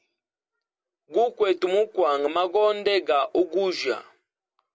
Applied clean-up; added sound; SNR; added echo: none; none; none; none.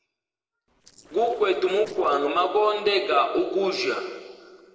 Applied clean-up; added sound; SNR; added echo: neural separator model SepFormer DNS4.